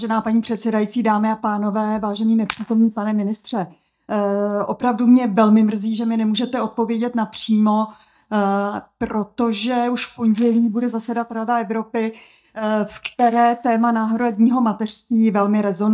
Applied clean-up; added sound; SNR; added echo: neural mask model DeepFilterNet 3.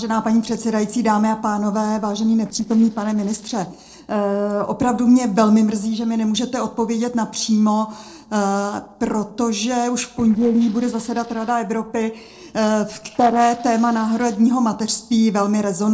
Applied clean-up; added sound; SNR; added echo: neural separator model SepFormer DNS4.